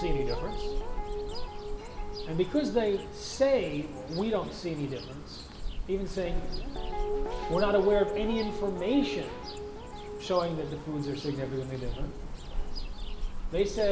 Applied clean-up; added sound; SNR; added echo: none; Cricket / Bird + Guitar; 2 dB; none.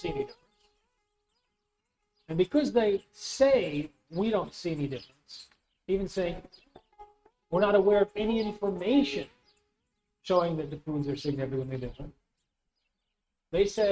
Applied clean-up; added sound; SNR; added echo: neural mask model RNNoise.